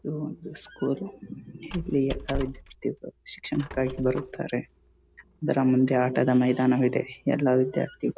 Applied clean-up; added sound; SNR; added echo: none; Squeak; 16 dB; none.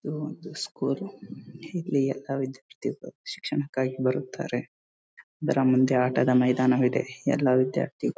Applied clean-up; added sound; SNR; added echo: none; none; none; none.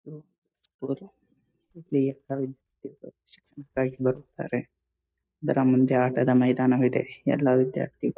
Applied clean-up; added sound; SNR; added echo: neural mask model DeepFilterNet 3.